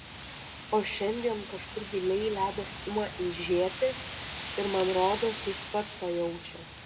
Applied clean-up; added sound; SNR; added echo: none; Wind; 6 dB; reverberation time 0.8 s.